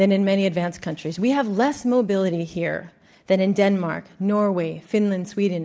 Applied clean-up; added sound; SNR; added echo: none; none; none; none.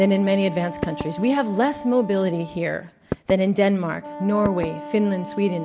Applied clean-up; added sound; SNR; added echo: none; Wind instrument, woodwind instrument + Knock / Wood; 12 dB; none.